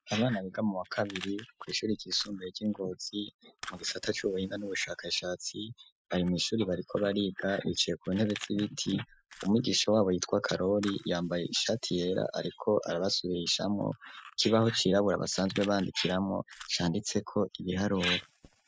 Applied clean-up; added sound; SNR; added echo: classical method spectral subtraction.